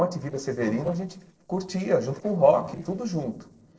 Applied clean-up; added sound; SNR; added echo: neural separator model SepFormer DNS4.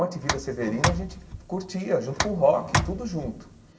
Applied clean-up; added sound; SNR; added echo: none; Tick; 2 dB; reverberation time 0.8 s.